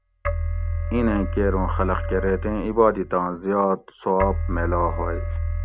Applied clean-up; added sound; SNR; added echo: none; Keyboard (musical); 2 dB; none.